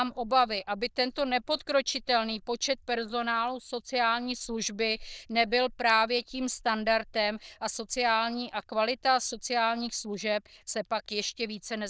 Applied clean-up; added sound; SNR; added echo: neural diffusion model UNIVERSE++.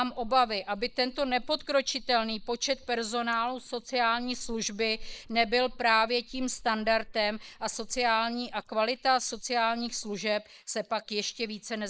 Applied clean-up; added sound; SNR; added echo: neural mask model Resemble Enhance denoiser.